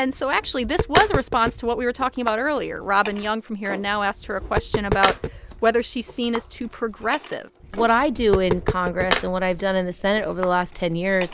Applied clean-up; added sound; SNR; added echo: none; Tap + Tools; 6 dB; none.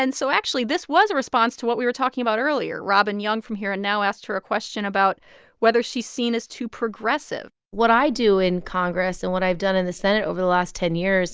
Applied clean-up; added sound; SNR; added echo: none; none; none; none.